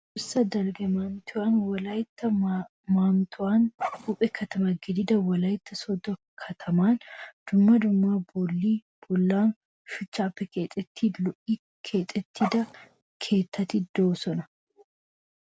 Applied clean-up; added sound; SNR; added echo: none; Dog; 10 dB; none.